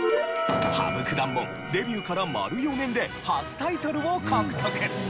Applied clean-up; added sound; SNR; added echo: none; Bell; 17 dB; none.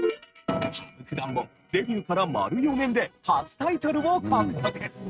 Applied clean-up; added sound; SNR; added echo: neural mask model RNNoise.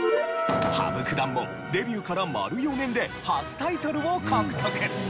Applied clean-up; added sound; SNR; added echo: none; none; none; none.